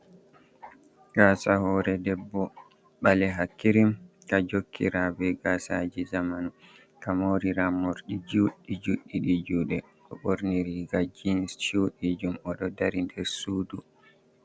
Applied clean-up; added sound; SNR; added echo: none; none; none; none.